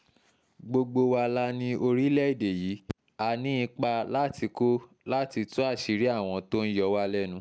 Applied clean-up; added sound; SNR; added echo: none; none; none; none.